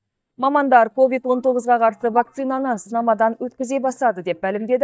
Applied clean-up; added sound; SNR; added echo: neural mask model DeepFilterNet 3.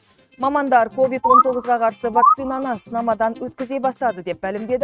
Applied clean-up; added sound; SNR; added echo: neural mask model RNNoise.